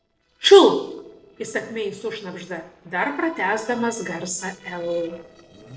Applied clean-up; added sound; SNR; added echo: neural separator model SepFormer DNS4.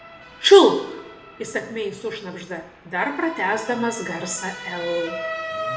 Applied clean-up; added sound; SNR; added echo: none; Motor vehicle (road) / Siren; 13 dB; reverberation time 0.9 s.